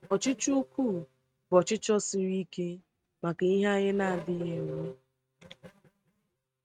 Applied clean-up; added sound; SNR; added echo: neural mask model RNNoise.